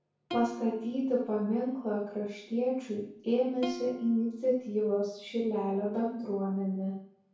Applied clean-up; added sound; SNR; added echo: none; Plucked string instrument; 17 dB; reverberation time 0.6 s.